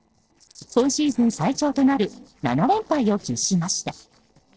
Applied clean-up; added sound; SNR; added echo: neural separator model SepFormer DNS4.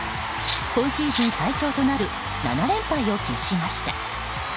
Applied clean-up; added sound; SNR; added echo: none; Cutlery, silverware; -1 dB; none.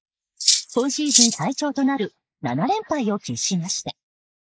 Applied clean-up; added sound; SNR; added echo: neural mask model Resemble Enhance denoiser.